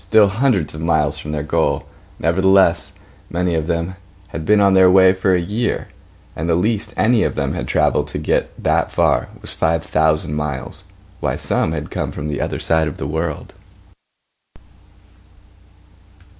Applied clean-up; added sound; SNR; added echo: none; none; none; none.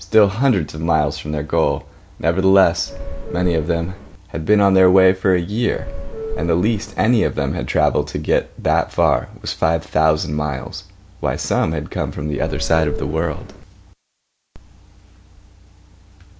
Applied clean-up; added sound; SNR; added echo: none; Subway, metro, underground / Doorbell; 7 dB; none.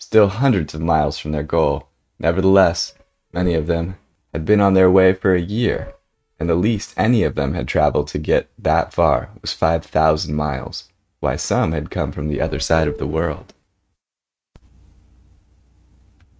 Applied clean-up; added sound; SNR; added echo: neural mask model RNNoise.